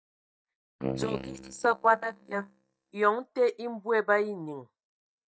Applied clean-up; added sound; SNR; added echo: neural mask model DeepFilterNet 3.